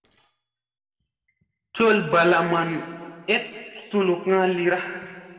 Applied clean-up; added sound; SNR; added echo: neural separator model SepFormer DNS4.